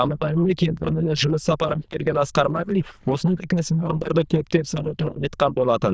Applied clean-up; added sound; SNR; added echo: neural diffusion model UNIVERSE++.